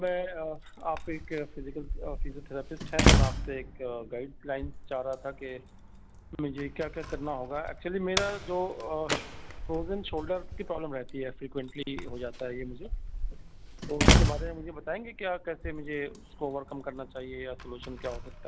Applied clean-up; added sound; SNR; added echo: none; Slam; -4 dB; none.